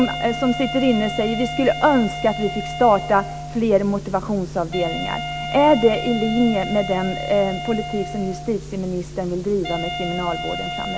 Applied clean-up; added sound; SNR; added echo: none; Wind instrument, woodwind instrument; 9 dB; none.